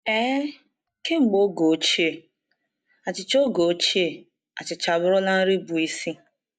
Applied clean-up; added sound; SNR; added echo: neural mask model DeepFilterNet 3.